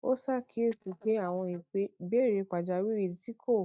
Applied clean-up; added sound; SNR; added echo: neural mask model DeepFilterNet 3.